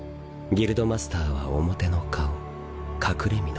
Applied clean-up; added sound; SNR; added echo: none; none; none; none.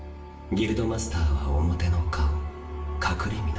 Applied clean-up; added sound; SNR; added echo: none; none; none; reverberation time 0.8 s.